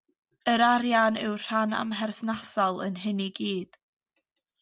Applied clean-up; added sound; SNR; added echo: none; none; none; none.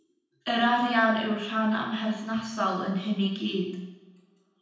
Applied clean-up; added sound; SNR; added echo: none; none; none; reverberation time 0.9 s.